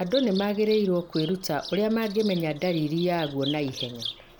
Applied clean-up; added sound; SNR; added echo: none; Bird vocalization, bird call, bird song; 14 dB; none.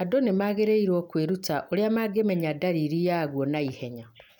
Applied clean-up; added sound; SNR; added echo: none; none; none; none.